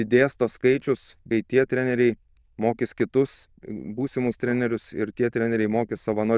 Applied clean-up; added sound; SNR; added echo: neural diffusion model UNIVERSE++.